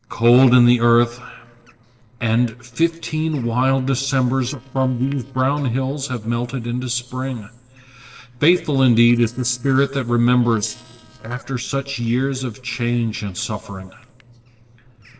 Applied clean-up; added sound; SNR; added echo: neural separator model SepFormer DNS4.